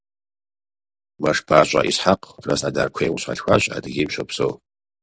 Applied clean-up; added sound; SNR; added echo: none; none; none; none.